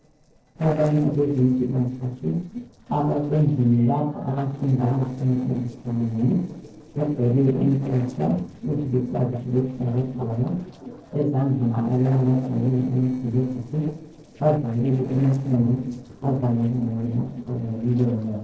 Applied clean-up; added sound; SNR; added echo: neural separator model SepFormer DNS4.